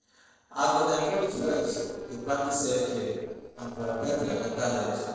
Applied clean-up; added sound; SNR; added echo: neural separator model SepFormer DNS4.